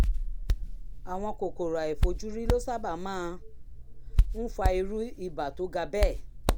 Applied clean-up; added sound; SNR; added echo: none; Hands; -4 dB; none.